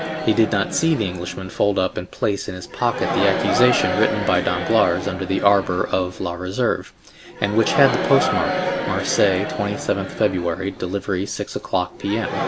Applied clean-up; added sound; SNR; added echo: none; Crowd; 5 dB; none.